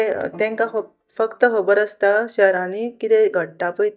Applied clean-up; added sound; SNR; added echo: neural mask model DeepFilterNet 3.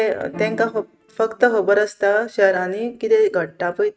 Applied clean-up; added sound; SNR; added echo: neural mask model RNNoise.